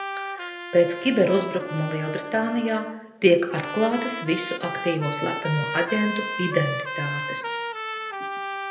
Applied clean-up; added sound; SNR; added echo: none; Trumpet; 7 dB; reverberation time 0.8 s.